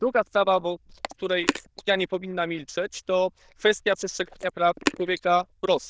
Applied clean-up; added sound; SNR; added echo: neural diffusion model UNIVERSE++.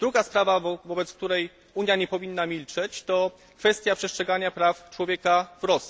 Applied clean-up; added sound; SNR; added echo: none; none; none; none.